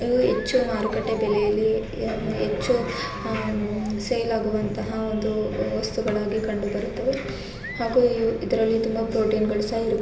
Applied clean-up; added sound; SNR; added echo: none; Chatter; 13 dB; reverberation time 0.8 s.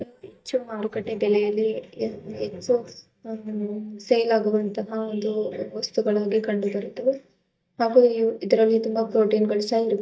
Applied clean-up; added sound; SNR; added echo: neural mask model DeepFilterNet 3.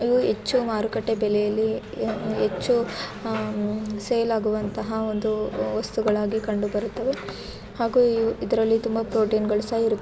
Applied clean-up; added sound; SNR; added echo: none; none; none; none.